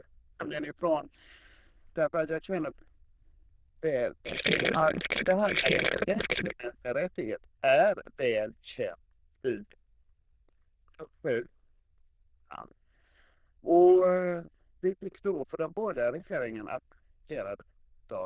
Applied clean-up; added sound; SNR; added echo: neural diffusion model UNIVERSE++.